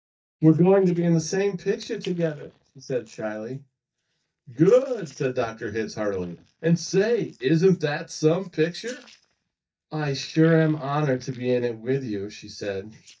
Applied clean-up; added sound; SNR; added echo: neural mask model DeepFilterNet 3.